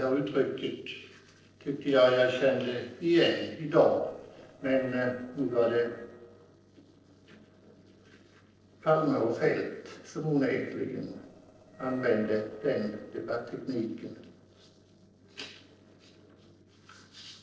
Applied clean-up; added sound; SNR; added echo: neural separator model SepFormer DNS4.